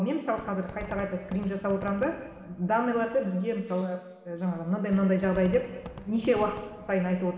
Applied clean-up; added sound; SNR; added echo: none; Fireworks; 18 dB; reverberation time 2.0 s.